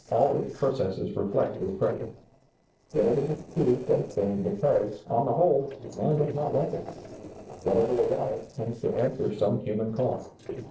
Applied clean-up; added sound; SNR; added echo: neural separator model SepFormer DNS4.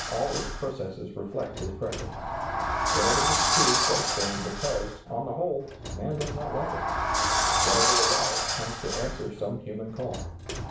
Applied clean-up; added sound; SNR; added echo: none; Sliding door; -4 dB; reverberation time 0.4 s.